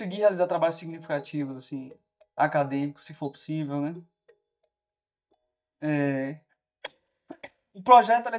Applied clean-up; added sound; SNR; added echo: neural mask model DeepFilterNet 3.